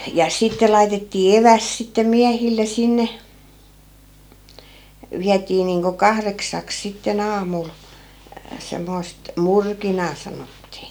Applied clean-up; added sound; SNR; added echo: none; none; none; none.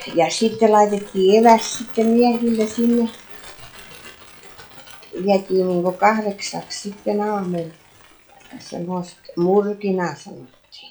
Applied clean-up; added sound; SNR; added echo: classical method log-MMSE.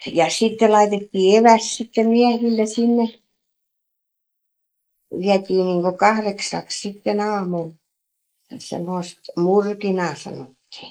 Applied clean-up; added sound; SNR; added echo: neural mask model Resemble Enhance denoiser.